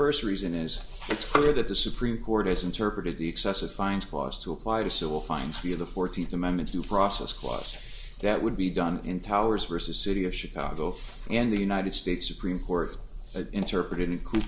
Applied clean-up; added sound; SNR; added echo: none; none; none; reverberation time 0.4 s.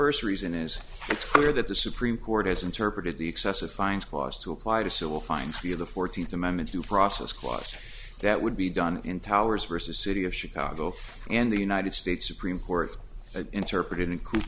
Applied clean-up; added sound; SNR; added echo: none; none; none; none.